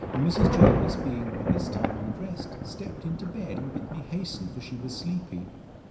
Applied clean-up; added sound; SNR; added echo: none; Thunder / Rain; -4 dB; reverberation time 0.9 s.